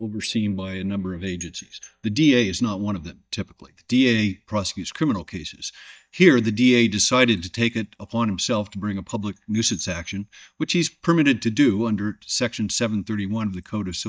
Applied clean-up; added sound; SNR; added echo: neural mask model DeepFilterNet 3.